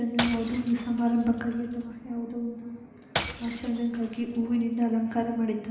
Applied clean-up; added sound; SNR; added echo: none; Shatter / Crushing; 7 dB; reverberation time 1.0 s.